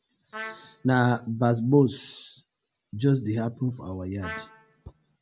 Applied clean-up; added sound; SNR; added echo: none; Trumpet; 15 dB; none.